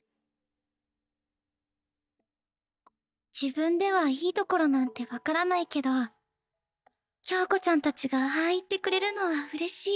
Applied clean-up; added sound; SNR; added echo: neural mask model DeepFilterNet 3.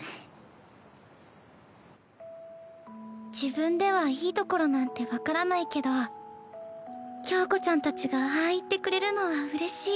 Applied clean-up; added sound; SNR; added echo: none; none; none; none.